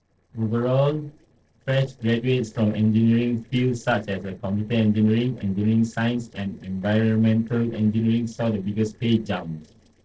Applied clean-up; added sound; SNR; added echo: neural separator model SepFormer DNS4.